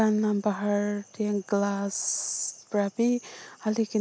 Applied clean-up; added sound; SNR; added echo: none; none; none; none.